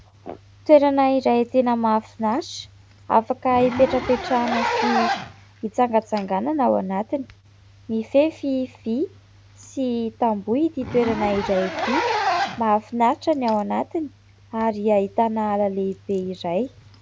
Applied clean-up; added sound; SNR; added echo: none; Zipper (clothing); 9 dB; none.